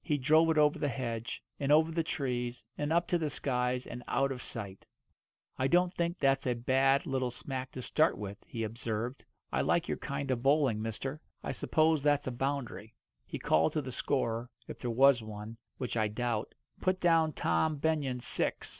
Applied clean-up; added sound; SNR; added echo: none; none; none; none.